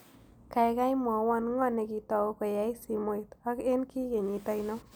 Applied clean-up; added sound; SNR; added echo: none; none; none; none.